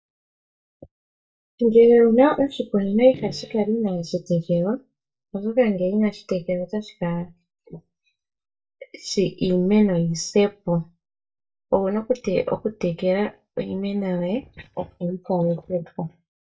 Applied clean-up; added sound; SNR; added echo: neural mask model DeepFilterNet 3.